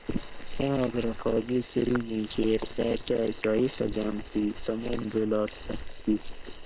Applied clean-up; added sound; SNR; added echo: neural separator model SepFormer WHAM!.